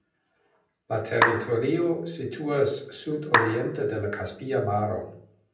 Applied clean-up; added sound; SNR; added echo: none; Clapping; -2 dB; reverberation time 0.6 s.